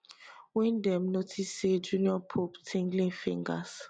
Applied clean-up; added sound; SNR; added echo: none; none; none; none.